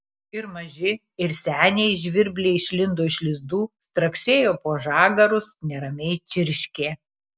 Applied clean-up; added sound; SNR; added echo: none; none; none; none.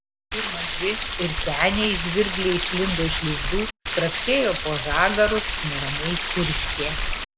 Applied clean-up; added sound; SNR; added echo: none; Stream; -1 dB; none.